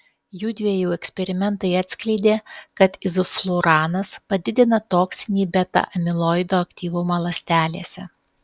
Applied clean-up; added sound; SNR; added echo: none; none; none; none.